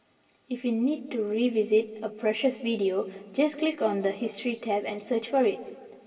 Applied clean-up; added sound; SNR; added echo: none; none; none; reverberation time 1.6 s.